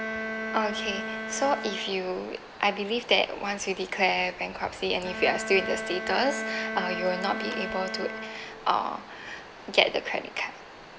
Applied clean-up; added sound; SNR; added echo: none; Bowed string instrument; 8 dB; none.